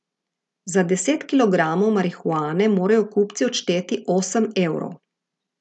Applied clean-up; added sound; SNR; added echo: none; none; none; none.